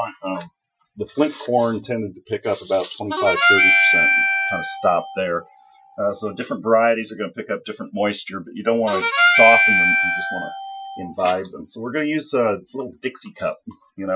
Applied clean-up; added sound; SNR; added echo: classical method Wiener filter.